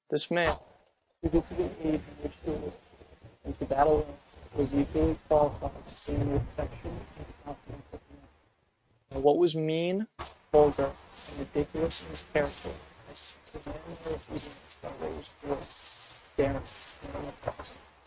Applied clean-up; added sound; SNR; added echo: neural mask model RNNoise.